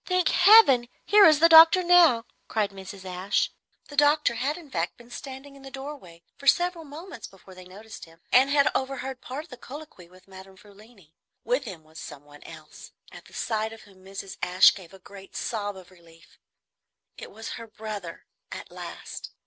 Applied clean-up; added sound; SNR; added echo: none; none; none; none.